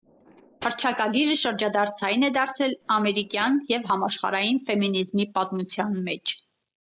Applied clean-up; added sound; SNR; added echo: neural mask model Resemble Enhance denoiser.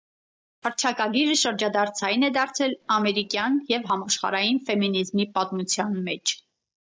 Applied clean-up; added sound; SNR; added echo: neural mask model DeepFilterNet 3.